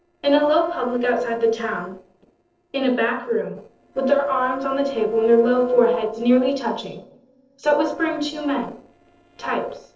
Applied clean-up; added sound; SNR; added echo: neural separator model SepFormer DNS4.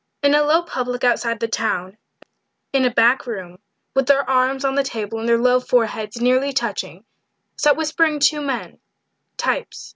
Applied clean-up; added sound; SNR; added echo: none; none; none; none.